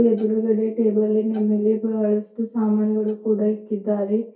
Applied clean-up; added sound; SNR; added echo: neural mask model DeepFilterNet 3.